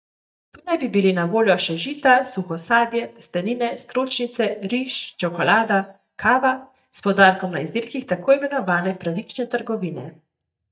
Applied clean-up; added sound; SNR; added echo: neural mask model DeepFilterNet 3.